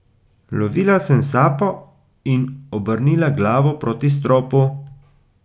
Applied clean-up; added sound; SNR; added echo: none; none; none; none.